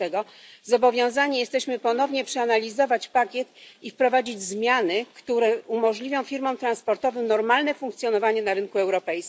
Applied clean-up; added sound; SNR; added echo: none; none; none; none.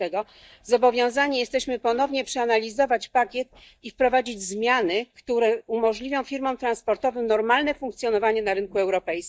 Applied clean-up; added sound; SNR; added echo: neural mask model DeepFilterNet 3.